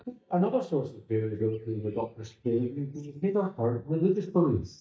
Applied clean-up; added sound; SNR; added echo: neural mask model DeepFilterNet 3.